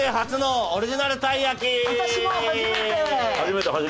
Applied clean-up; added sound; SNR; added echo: none; none; none; none.